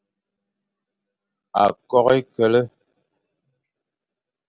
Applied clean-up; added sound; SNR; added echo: none; none; none; none.